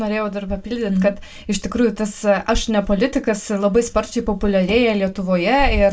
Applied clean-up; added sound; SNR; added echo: none; none; none; reverberation time 0.2 s.